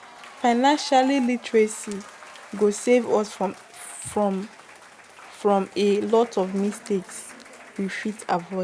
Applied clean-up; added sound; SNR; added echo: none; Applause / Crowd / Cheering; 20 dB; none.